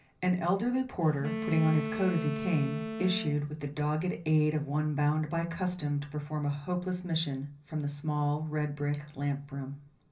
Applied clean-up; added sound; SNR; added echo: none; Wind instrument, woodwind instrument; 7 dB; reverberation time 0.5 s.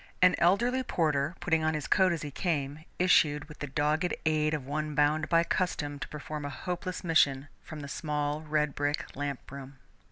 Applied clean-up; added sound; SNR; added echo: none; none; none; none.